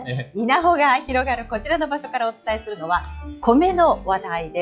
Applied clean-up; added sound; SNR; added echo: classical method log-MMSE.